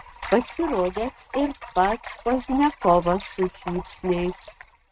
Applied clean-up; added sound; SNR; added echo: neural mask model RNNoise.